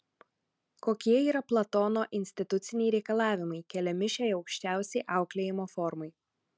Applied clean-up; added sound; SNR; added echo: none; none; none; none.